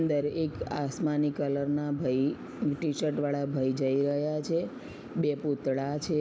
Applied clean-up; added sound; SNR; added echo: none; none; none; none.